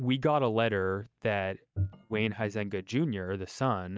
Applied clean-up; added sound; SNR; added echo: neural mask model DeepFilterNet 3.